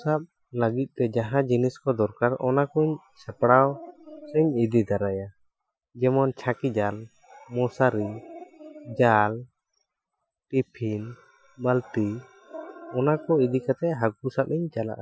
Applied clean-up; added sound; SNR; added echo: classical method Wiener filter.